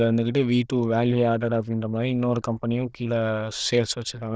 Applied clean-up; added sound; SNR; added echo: neural diffusion model UNIVERSE++.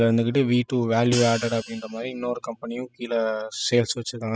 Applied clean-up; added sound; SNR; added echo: classical method spectral subtraction.